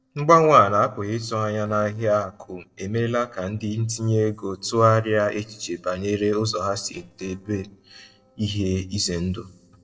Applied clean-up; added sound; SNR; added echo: neural separator model SepFormer DNS4.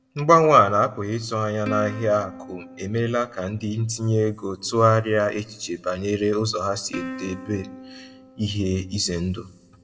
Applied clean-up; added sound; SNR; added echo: none; Plucked string instrument; 17 dB; reverberation time 0.6 s.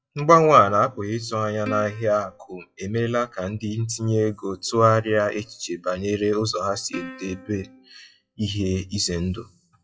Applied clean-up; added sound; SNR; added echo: classical method WPE with log-MMSE.